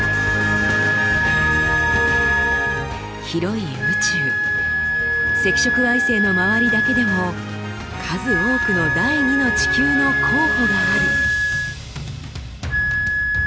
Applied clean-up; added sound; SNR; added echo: none; Wind instrument, woodwind instrument; -3 dB; none.